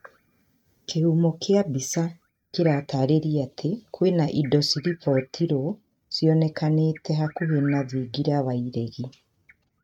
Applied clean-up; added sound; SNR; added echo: neural mask model RNNoise.